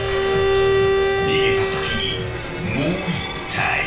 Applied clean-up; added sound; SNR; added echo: none; Bowed string instrument; -3 dB; reverberation time 0.4 s.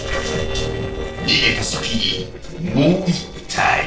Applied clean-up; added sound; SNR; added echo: neural separator model SepFormer DNS4.